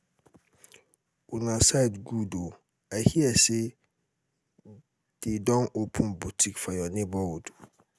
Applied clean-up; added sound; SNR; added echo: none; none; none; none.